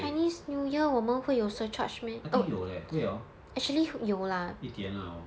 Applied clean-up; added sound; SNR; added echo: none; none; none; none.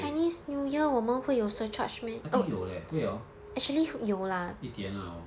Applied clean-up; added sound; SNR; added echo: none; Alarm; 20 dB; none.